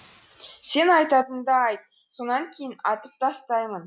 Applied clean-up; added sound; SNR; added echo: none; none; none; none.